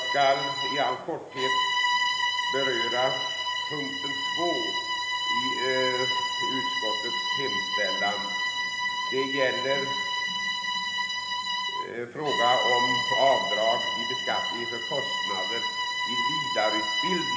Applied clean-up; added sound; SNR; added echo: none; Bowed string instrument; -3 dB; reverberation time 1.1 s.